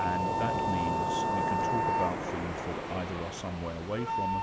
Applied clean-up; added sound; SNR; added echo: none; Wind instrument, woodwind instrument + Waves, surf; -5 dB; none.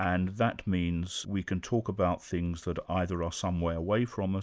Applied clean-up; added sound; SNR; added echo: none; none; none; none.